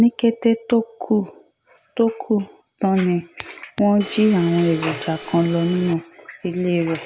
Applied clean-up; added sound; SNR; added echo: none; Domestic sounds, home sounds; 13 dB; none.